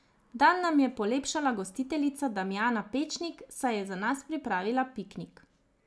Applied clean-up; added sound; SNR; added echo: none; none; none; none.